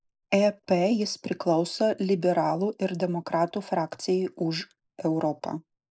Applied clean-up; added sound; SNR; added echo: neural mask model Resemble Enhance denoiser.